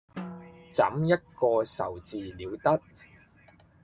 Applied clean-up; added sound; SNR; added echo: none; Drum; 16 dB; none.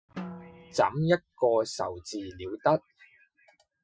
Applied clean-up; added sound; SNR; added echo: classical method Wiener filter.